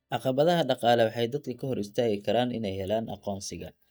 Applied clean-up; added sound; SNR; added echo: neural mask model DeepFilterNet 3.